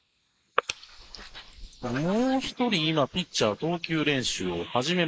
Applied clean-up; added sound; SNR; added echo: neural mask model Resemble Enhance denoiser.